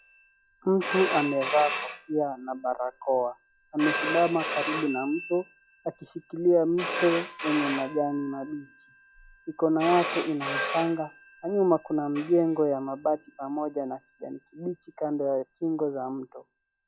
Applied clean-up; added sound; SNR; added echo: classical method log-MMSE.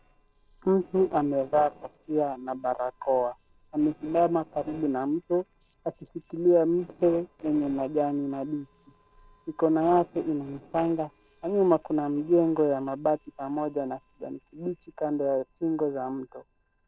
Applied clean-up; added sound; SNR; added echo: neural separator model SepFormer DNS4.